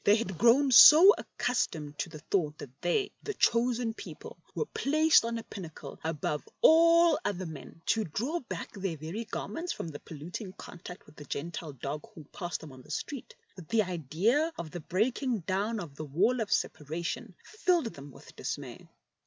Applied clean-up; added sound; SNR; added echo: none; none; none; none.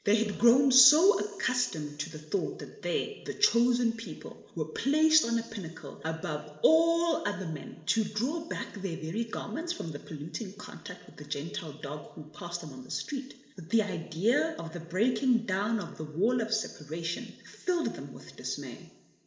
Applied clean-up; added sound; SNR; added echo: none; none; none; reverberation time 1.7 s.